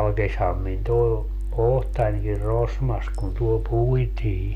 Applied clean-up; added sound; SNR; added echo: none; none; none; none.